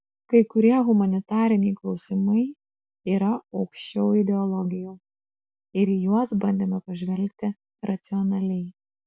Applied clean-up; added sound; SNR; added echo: none; none; none; none.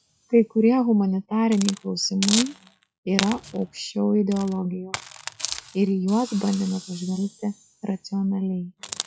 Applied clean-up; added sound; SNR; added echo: classical method log-MMSE.